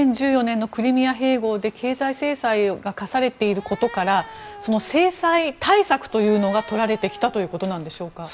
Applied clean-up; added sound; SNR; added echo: none; Cat; 19 dB; none.